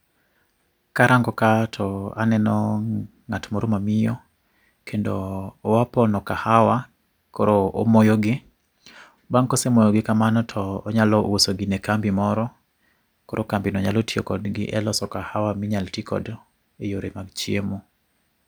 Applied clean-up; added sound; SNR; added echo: none; none; none; none.